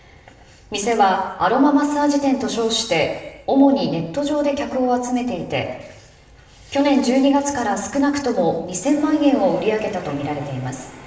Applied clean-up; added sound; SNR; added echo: none; none; none; reverberation time 0.9 s.